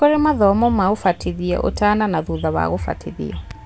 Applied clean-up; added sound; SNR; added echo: none; none; none; none.